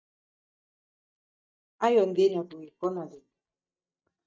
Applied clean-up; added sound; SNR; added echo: neural mask model DeepFilterNet 3.